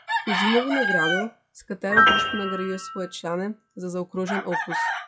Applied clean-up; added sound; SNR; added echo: classical method log-MMSE.